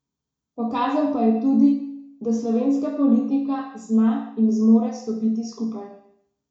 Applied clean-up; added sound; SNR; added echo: none; none; none; reverberation time 0.6 s.